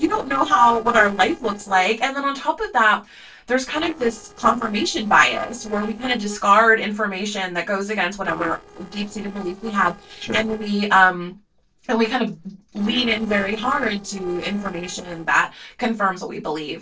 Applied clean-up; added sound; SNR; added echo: neural separator model SepFormer DNS4.